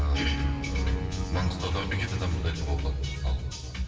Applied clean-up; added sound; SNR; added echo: none; Wind instrument, woodwind instrument; 13 dB; reverberation time 2.6 s.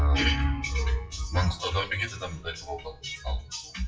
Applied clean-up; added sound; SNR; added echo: classical method WPE with log-MMSE.